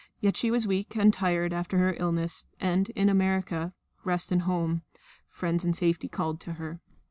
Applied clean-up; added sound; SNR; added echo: none; none; none; none.